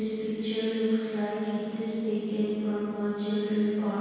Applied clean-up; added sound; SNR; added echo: none; none; none; reverberation time 2.2 s.